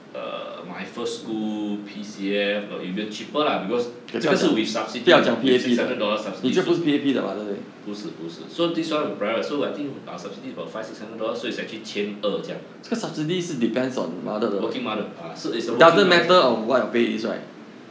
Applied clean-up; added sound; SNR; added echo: none; none; none; none.